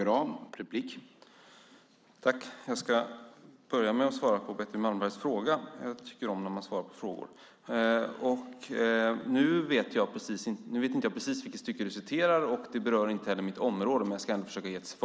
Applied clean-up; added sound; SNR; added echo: none; none; none; none.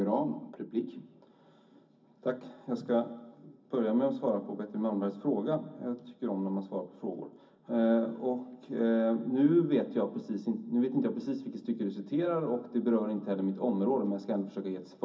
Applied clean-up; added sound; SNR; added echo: none; none; none; reverberation time 0.4 s.